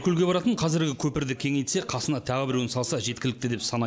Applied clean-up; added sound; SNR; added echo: none; none; none; none.